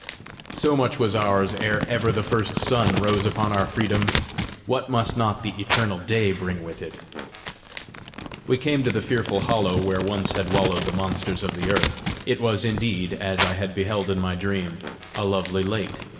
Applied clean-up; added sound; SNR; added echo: none; Crumpling, crinkling; 6 dB; reverberation time 1.8 s.